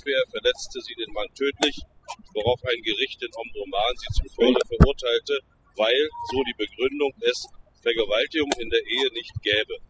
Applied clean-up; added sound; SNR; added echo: classical method spectral subtraction.